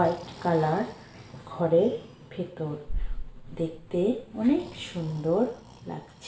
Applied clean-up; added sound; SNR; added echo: none; Breathing; 10 dB; reverberation time 0.7 s.